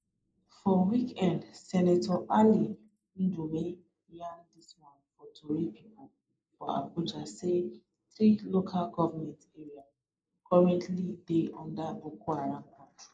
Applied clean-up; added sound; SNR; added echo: neural mask model Resemble Enhance denoiser.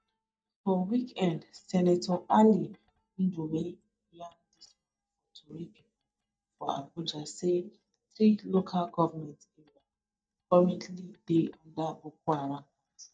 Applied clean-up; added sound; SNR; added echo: neural mask model DeepFilterNet 3.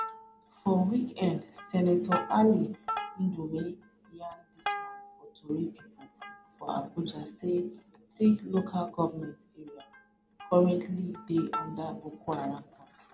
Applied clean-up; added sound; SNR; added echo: none; Plucked string instrument; 12 dB; none.